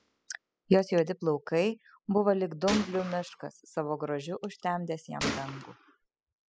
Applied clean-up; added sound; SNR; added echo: classical method spectral subtraction.